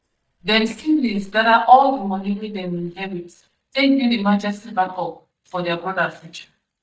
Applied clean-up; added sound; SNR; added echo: neural mask model DeepFilterNet 3.